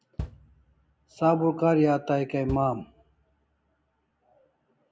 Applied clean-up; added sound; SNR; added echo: none; Bass drum; 15 dB; none.